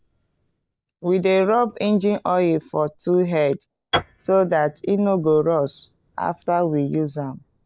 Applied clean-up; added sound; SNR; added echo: neural mask model DeepFilterNet 3.